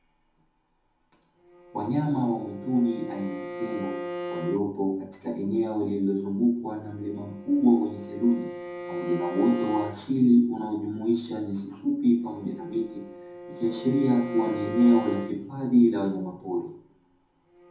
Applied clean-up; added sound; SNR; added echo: none; Bowed string instrument; 13 dB; reverberation time 0.6 s.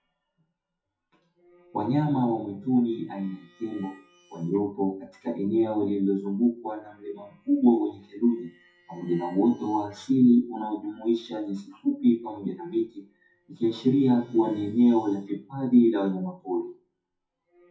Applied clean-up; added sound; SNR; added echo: classical method WPE with log-MMSE.